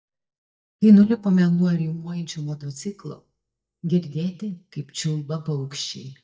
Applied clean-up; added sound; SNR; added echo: neural mask model DeepFilterNet 3.